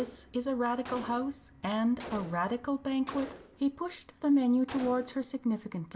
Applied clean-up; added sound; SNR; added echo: none; Gunshot, gunfire; 17 dB; none.